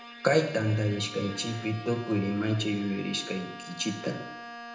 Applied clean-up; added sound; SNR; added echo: none; Bowed string instrument; 14 dB; reverberation time 0.8 s.